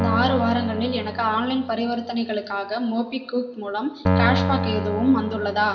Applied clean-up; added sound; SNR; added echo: none; Keyboard (musical); 3 dB; reverberation time 0.9 s.